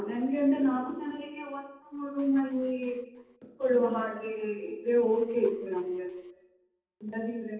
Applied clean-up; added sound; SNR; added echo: neural separator model SepFormer DNS4.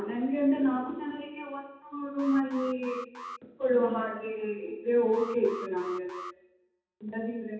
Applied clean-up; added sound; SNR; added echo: none; Alarm; 13 dB; reverberation time 0.8 s.